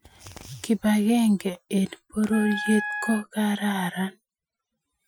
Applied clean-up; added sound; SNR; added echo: classical method Wiener filter.